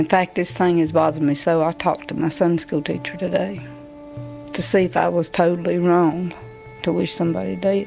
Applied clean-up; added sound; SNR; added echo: none; none; none; none.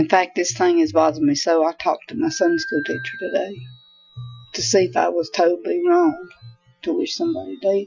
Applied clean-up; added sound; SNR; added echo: classical method Wiener filter.